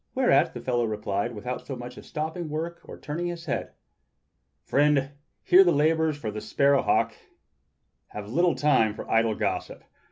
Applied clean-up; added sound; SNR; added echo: none; none; none; none.